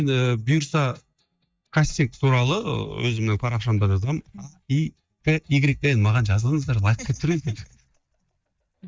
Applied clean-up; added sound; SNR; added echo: neural mask model DeepFilterNet 3.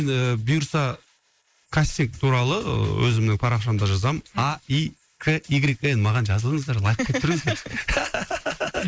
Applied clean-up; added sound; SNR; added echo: neural mask model Resemble Enhance denoiser.